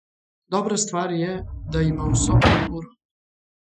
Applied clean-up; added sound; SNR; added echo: classical method Wiener filter.